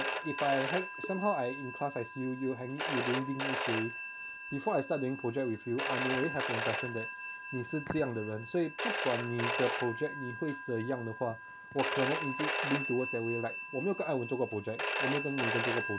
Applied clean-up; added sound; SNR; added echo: none; Telephone; -4 dB; none.